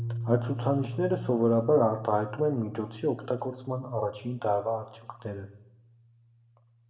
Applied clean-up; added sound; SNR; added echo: none; Piano; 10 dB; reverberation time 0.7 s.